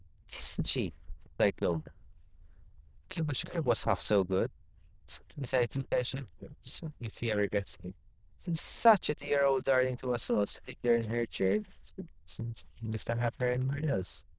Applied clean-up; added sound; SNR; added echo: neural diffusion model UNIVERSE++.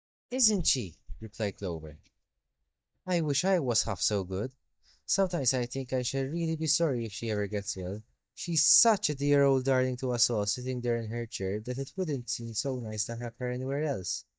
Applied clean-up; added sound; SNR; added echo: neural mask model DeepFilterNet 3.